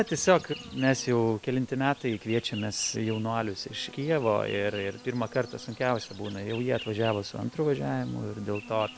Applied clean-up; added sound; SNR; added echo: none; Insect; 17 dB; none.